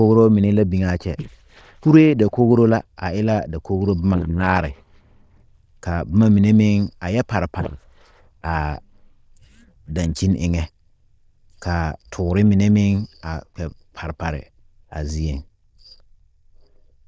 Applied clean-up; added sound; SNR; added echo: neural diffusion model UNIVERSE++.